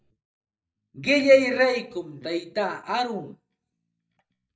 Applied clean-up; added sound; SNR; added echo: neural mask model DeepFilterNet 3.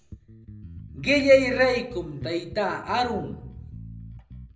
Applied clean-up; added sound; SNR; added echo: none; Bass guitar; 16 dB; reverberation time 0.5 s.